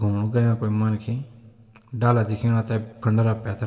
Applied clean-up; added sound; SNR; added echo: none; none; none; reverberation time 1.7 s.